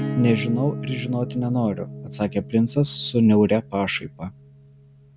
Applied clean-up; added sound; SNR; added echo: none; Acoustic guitar / Strum; 10 dB; none.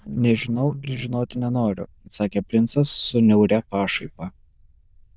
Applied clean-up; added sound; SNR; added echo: neural diffusion model UNIVERSE++.